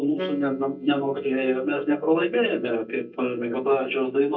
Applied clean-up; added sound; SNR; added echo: neural mask model DeepFilterNet 3.